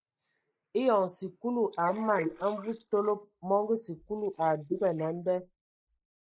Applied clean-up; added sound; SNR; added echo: neural mask model Resemble Enhance denoiser.